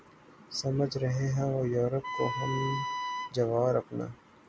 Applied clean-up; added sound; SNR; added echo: none; Wind instrument, woodwind instrument; 4 dB; none.